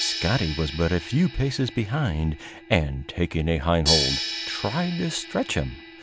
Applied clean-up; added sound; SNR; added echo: none; Crash cymbal; 7 dB; none.